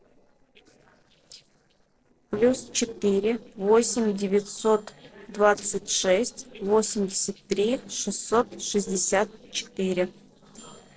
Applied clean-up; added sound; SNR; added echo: neural separator model SepFormer DNS4.